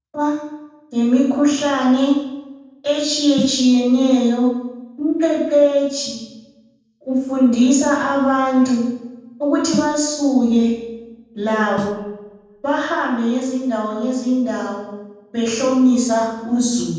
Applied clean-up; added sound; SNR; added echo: none; Snare drum; 14 dB; reverberation time 1.2 s.